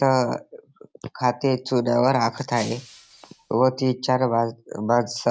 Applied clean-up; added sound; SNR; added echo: none; Shatter; 20 dB; none.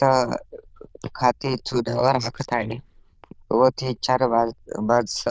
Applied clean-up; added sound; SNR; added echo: neural diffusion model UNIVERSE++.